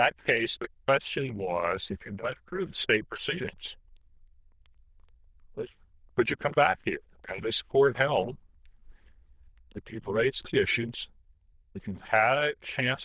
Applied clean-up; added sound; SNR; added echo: neural diffusion model UNIVERSE++.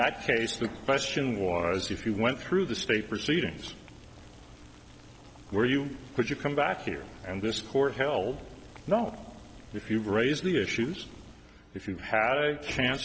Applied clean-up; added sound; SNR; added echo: none; Boiling + Train; 19 dB; none.